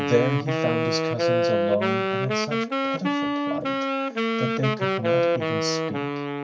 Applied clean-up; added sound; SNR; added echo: none; Wind instrument, woodwind instrument; -4 dB; reverberation time 0.4 s.